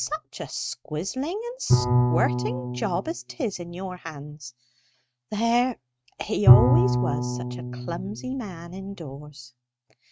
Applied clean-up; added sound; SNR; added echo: neural mask model RNNoise.